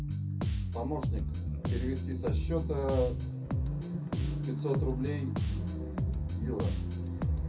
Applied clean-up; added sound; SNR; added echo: none; Bass guitar; -4 dB; reverberation time 0.3 s.